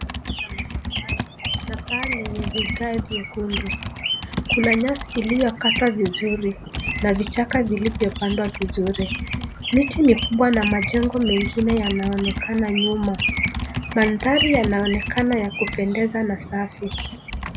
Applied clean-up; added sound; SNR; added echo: none; Bird + Computer keyboard; 3 dB; none.